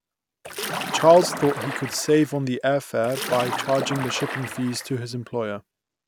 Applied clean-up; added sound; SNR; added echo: none; Splash, splatter; 8 dB; none.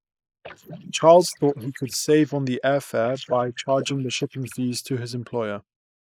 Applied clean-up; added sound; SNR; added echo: neural mask model Resemble Enhance denoiser.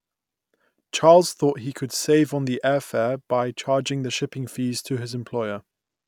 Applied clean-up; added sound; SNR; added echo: none; none; none; none.